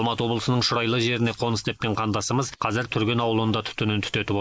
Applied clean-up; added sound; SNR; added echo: neural mask model Resemble Enhance denoiser.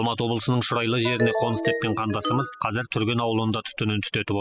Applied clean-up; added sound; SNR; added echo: classical method spectral subtraction.